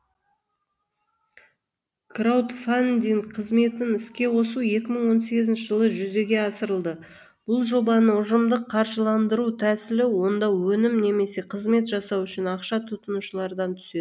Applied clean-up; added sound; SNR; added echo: none; none; none; none.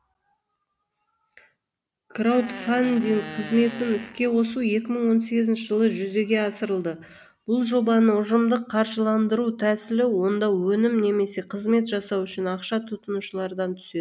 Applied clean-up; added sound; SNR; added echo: none; Fart; 15 dB; none.